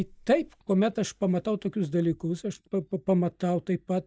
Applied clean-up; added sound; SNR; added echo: neural mask model DeepFilterNet 3.